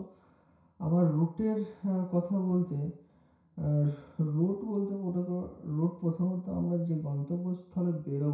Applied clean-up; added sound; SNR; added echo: none; none; none; reverberation time 0.6 s.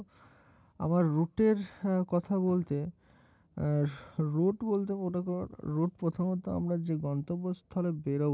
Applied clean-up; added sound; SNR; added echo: none; none; none; none.